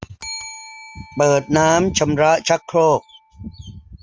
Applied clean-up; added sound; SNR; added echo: none; Bell; 20 dB; none.